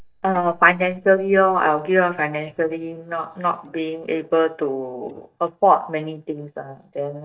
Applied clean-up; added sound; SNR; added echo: neural mask model DeepFilterNet 3.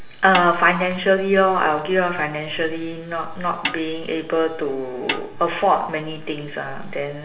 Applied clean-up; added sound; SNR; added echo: none; Snare drum; 9 dB; reverberation time 1.3 s.